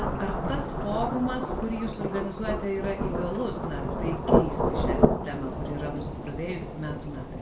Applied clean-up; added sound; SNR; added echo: none; Rain / Thunderstorm; -4 dB; reverberation time 0.4 s.